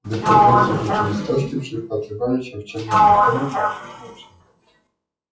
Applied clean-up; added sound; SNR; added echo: classical method WPE with log-MMSE.